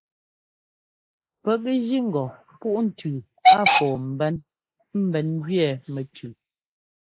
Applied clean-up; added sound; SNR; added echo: neural mask model Resemble Enhance denoiser.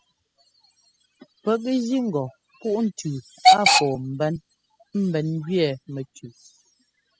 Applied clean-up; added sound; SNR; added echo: classical method spectral subtraction.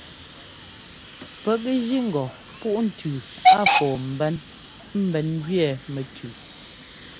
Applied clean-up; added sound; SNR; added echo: none; Hiss / Alarm / Train; 0 dB; none.